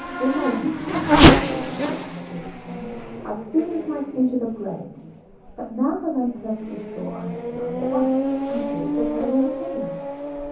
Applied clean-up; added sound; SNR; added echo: none; Race car, auto racing / Accelerating, revving, vroom; -4 dB; reverberation time 0.6 s.